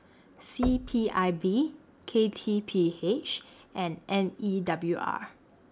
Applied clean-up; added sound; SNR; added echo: none; Knock; 13 dB; none.